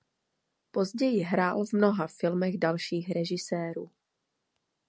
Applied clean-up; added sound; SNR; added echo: none; none; none; none.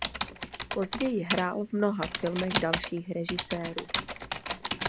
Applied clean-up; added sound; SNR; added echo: none; Typing; 0 dB; none.